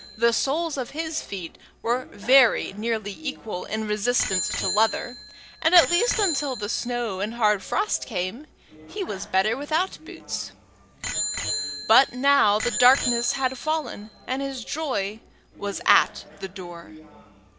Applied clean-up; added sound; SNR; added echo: none; Bicycle bell; 9 dB; none.